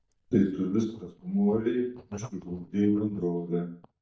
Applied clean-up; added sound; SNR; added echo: neural mask model DeepFilterNet 3.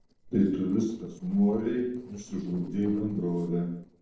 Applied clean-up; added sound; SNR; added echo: neural separator model SepFormer DNS4.